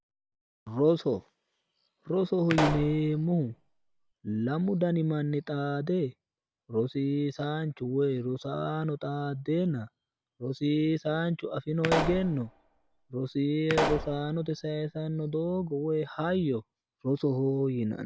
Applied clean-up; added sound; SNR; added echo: none; Explosion; 5 dB; none.